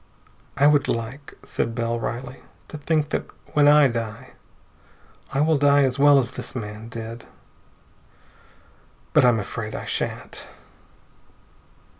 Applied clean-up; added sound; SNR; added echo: none; none; none; none.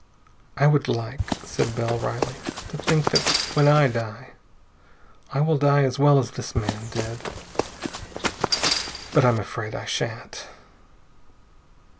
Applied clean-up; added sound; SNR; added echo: none; Run; 3 dB; none.